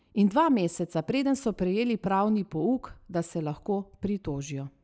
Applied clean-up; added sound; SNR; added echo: none; none; none; none.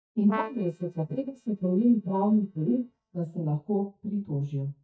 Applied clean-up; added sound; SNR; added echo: neural mask model DeepFilterNet 3.